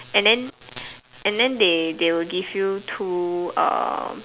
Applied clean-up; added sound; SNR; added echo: none; none; none; none.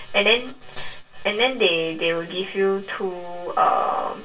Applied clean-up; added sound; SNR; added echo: none; none; none; reverberation time 0.2 s.